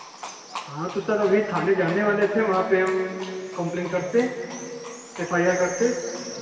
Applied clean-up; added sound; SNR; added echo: none; Livestock, farm animals, working animals; 15 dB; reverberation time 2.5 s.